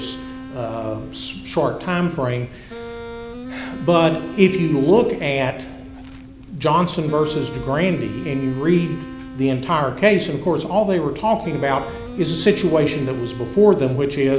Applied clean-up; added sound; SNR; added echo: none; Wind instrument, woodwind instrument; 14 dB; none.